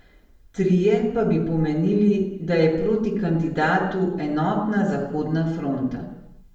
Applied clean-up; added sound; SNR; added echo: none; none; none; reverberation time 0.7 s.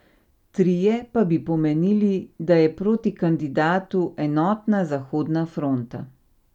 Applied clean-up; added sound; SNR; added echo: none; none; none; none.